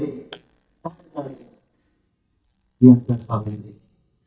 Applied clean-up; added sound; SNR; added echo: neural mask model DeepFilterNet 3.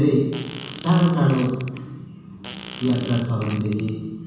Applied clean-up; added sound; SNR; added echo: none; Fart; 17 dB; reverberation time 1.2 s.